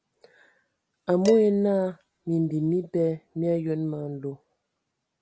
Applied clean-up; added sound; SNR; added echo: none; Dishes, pots, and pans; 15 dB; none.